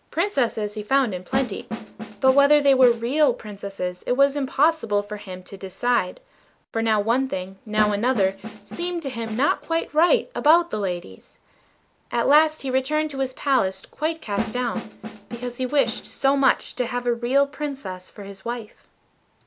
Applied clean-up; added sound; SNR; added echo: none; Snare drum; 10 dB; none.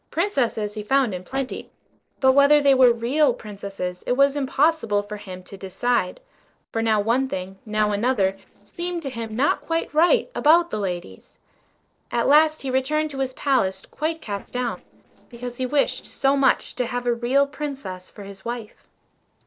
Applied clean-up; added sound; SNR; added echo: neural separator model SepFormer DNS4.